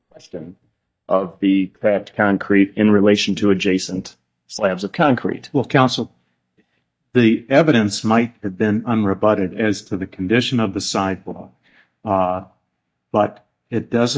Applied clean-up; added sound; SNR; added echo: neural mask model DeepFilterNet 3.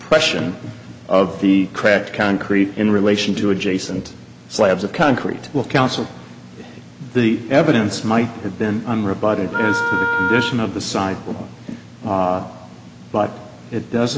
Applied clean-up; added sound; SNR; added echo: none; Wind instrument, woodwind instrument; 3 dB; none.